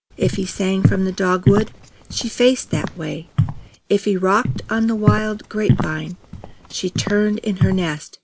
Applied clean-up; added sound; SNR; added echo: none; Walk, footsteps; 2 dB; none.